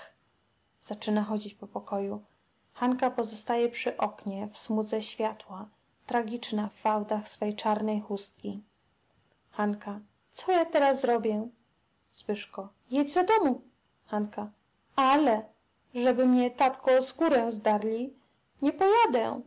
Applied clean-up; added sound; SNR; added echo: none; none; none; none.